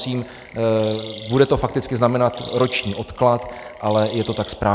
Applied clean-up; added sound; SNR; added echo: none; Chirp, tweet; 19 dB; none.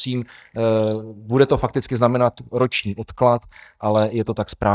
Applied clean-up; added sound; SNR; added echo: neural mask model DeepFilterNet 3.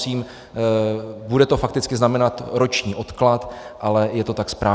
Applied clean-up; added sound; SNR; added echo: none; none; none; none.